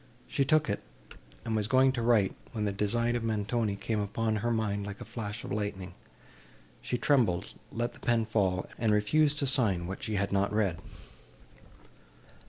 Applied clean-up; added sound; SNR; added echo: none; Glass; 20 dB; none.